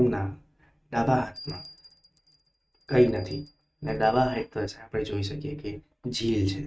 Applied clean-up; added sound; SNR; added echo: neural mask model RNNoise.